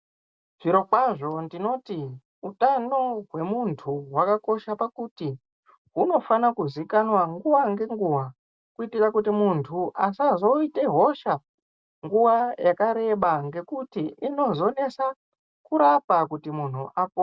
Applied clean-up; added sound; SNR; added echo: none; none; none; none.